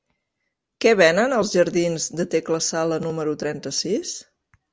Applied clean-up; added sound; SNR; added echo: none; none; none; none.